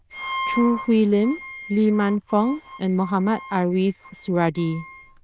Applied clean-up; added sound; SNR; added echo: neural diffusion model UNIVERSE++.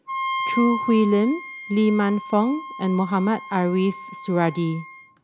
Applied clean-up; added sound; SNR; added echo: none; Wind instrument, woodwind instrument; 10 dB; none.